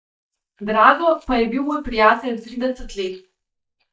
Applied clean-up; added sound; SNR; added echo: neural mask model DeepFilterNet 3.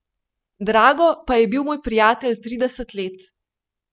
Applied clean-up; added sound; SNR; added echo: none; none; none; none.